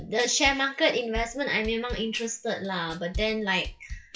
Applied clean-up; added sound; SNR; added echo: classical method WPE with log-MMSE.